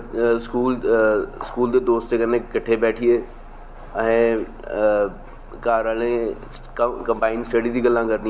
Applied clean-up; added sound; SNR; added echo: none; Bus; 18 dB; none.